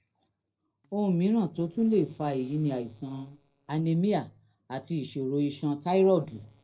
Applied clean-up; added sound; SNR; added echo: neural separator model SepFormer DNS4.